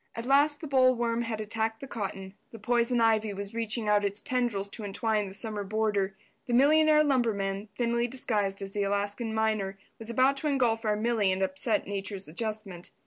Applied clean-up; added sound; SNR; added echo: none; none; none; none.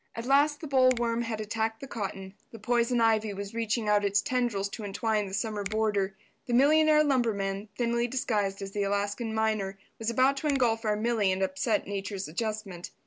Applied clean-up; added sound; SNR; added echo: none; Finger snapping; 20 dB; none.